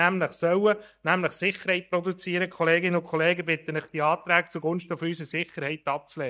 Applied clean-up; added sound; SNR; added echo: neural mask model DeepFilterNet 3.